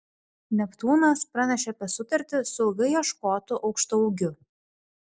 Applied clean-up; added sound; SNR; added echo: none; none; none; none.